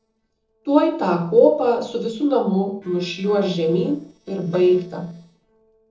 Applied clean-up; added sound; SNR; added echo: neural separator model SepFormer DNS4.